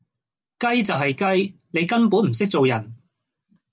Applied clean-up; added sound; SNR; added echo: none; none; none; none.